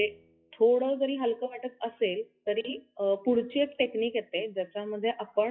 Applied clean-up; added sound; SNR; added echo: classical method WPE with log-MMSE.